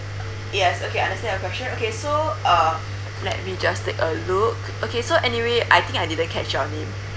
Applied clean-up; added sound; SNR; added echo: none; Engine; 7 dB; none.